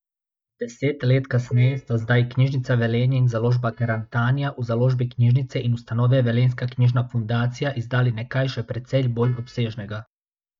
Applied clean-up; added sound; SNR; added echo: neural mask model DeepFilterNet 3.